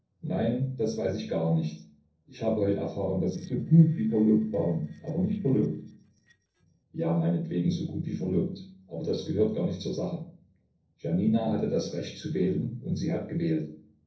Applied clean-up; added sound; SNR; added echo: neural separator model SepFormer DNS4.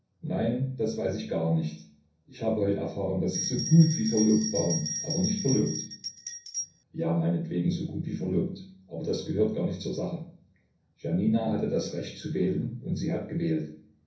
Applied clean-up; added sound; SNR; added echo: none; Bell; 7 dB; reverberation time 0.6 s.